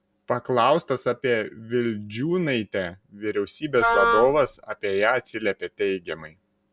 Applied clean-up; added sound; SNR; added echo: none; Wind instrument, woodwind instrument; -2 dB; none.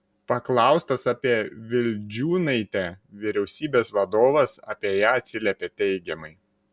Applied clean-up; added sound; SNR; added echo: none; none; none; none.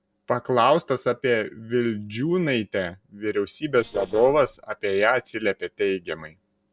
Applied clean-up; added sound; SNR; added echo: neural separator model SepFormer DNS4.